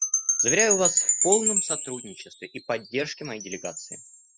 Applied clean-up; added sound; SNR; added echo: classical method spectral subtraction.